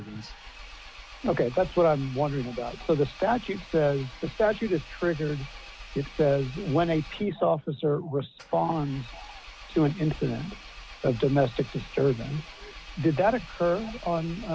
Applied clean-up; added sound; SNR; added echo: none; Engine; 16 dB; none.